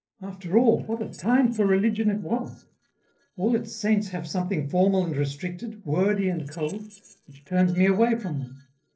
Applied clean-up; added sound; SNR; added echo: neural separator model SepFormer DNS4.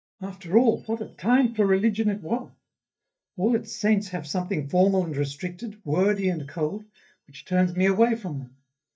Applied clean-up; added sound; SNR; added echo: neural mask model DeepFilterNet 3.